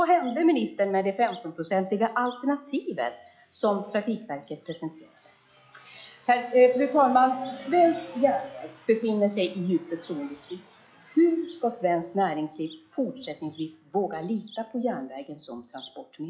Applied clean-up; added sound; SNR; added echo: classical method log-MMSE.